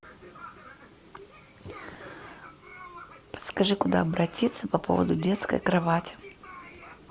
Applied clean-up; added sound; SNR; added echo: none; none; none; none.